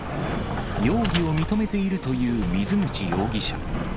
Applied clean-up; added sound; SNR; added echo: none; Bus + Sliding door; 4 dB; none.